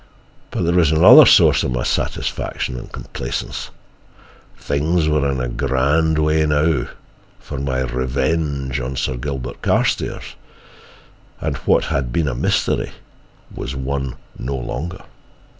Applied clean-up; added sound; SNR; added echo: none; none; none; none.